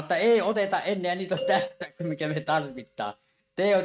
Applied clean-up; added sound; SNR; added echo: neural mask model RNNoise.